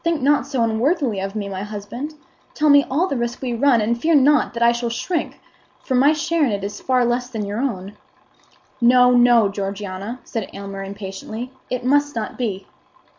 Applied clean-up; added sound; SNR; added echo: none; none; none; none.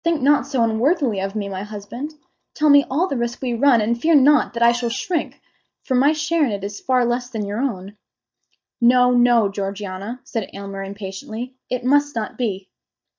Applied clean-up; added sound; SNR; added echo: neural mask model DeepFilterNet 3.